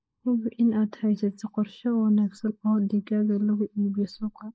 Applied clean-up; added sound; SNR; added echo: neural mask model Resemble Enhance denoiser.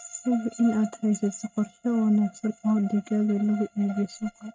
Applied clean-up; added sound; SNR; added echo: neural mask model RNNoise.